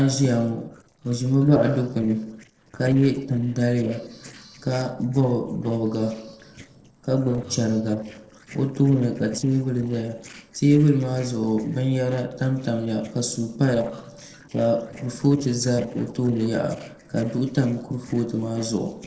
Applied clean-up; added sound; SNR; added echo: neural separator model SepFormer DNS4.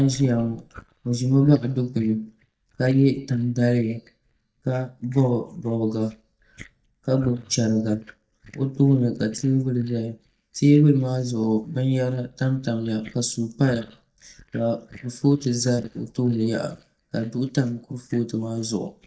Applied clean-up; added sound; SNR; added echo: neural mask model DeepFilterNet 3.